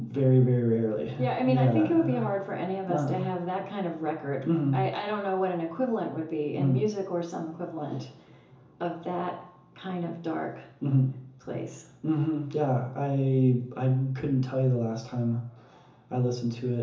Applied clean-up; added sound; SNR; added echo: none; none; none; reverberation time 0.7 s.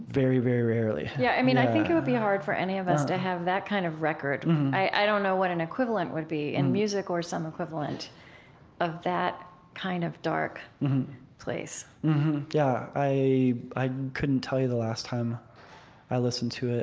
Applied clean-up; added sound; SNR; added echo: none; none; none; none.